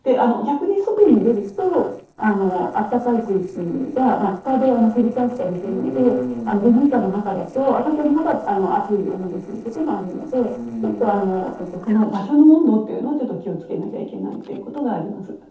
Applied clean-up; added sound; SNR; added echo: neural separator model SepFormer DNS4.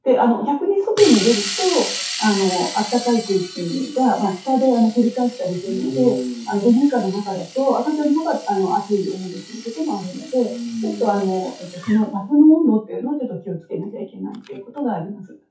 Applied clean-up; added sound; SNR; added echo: classical method WPE with log-MMSE.